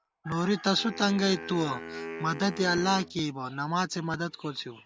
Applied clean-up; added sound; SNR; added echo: none; Wind instrument, woodwind instrument; 14 dB; none.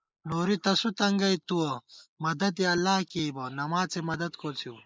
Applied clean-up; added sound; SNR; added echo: neural mask model Resemble Enhance denoiser.